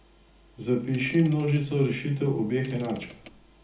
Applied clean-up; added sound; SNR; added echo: none; Mechanisms / Car; 20 dB; reverberation time 0.4 s.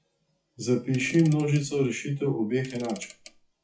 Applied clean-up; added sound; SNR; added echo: classical method WPE with log-MMSE.